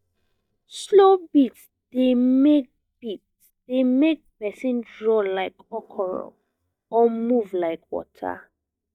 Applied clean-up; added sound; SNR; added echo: neural mask model DeepFilterNet 3.